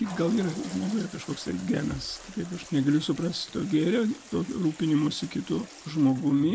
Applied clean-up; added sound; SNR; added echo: none; Toilet flush; 18 dB; none.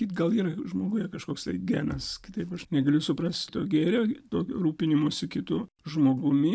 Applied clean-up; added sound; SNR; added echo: none; none; none; none.